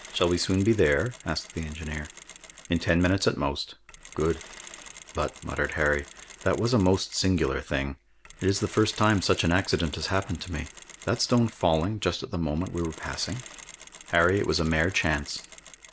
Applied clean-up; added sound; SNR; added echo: none; Mechanisms; 19 dB; none.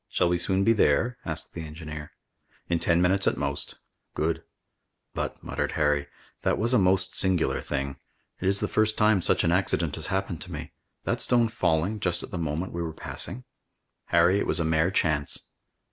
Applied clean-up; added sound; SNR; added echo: none; none; none; none.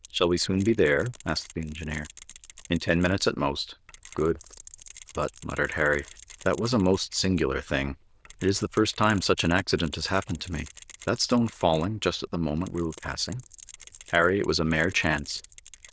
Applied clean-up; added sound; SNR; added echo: neural diffusion model UNIVERSE++.